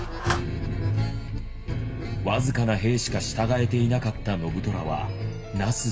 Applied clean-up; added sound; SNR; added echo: none; Clapping; 17 dB; reverberation time 1.0 s.